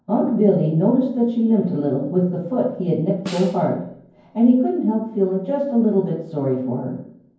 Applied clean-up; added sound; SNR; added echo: none; Snare drum; 18 dB; reverberation time 0.9 s.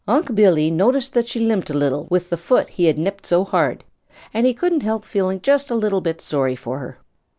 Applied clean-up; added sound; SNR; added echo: none; none; none; none.